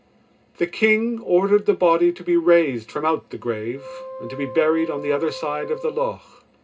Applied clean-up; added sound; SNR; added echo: none; Wind instrument, woodwind instrument; 15 dB; reverberation time 0.2 s.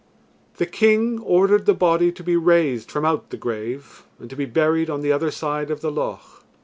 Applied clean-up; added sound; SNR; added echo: none; none; none; none.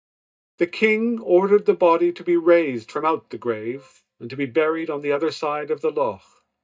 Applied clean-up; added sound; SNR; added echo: neural mask model DeepFilterNet 3.